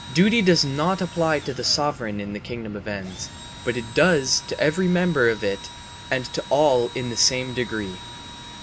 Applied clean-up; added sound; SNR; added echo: none; Fixed-wing aircraft, airplane + Engine / Drill; 15 dB; none.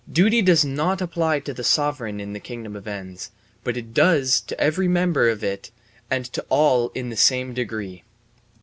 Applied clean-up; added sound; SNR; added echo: none; none; none; none.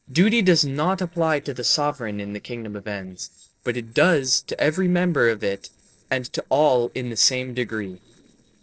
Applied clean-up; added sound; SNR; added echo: neural separator model SepFormer DNS4.